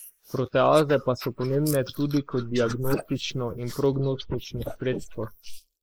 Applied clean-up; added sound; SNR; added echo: neural mask model Resemble Enhance denoiser.